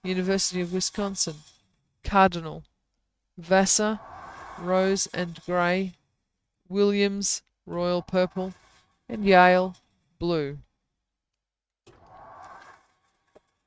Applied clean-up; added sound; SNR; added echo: neural mask model RNNoise.